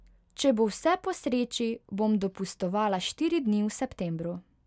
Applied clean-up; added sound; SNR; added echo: none; none; none; none.